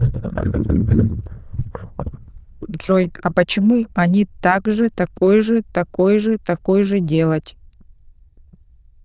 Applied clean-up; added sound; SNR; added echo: neural diffusion model UNIVERSE++.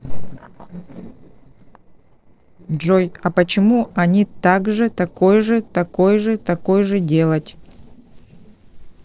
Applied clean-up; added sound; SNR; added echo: neural separator model SepFormer DNS4.